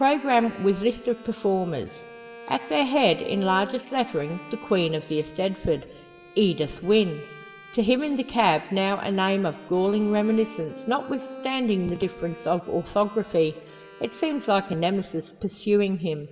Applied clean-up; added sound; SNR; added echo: none; Bowed string instrument; 19 dB; reverberation time 1.5 s.